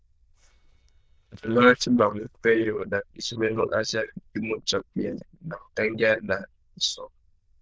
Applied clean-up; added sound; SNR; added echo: neural diffusion model UNIVERSE++.